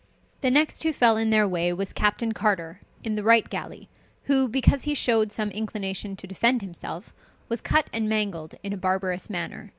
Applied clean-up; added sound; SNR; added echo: none; none; none; none.